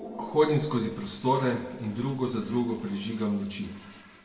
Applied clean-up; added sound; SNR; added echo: none; Toilet flush; 19 dB; reverberation time 0.2 s.